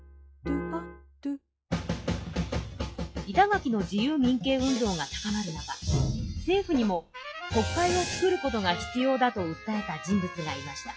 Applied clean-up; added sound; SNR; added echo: classical method log-MMSE.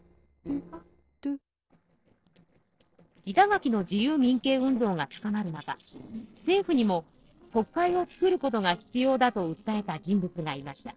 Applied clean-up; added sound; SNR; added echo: neural separator model SepFormer DNS4.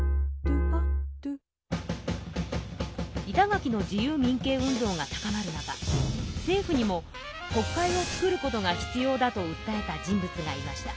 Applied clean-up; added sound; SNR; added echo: none; Guitar; 14 dB; none.